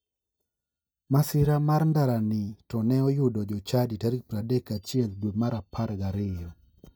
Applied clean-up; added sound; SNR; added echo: neural mask model DeepFilterNet 3.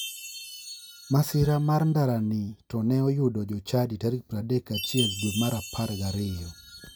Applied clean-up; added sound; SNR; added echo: none; Chime; 13 dB; none.